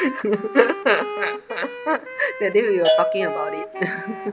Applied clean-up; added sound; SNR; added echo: none; Wind instrument, woodwind instrument + Bell / Percussion; 4 dB; none.